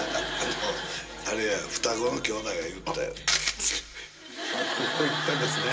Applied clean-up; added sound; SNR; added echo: none; none; none; reverberation time 0.2 s.